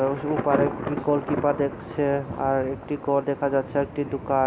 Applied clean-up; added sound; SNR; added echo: none; Thunder; 9 dB; none.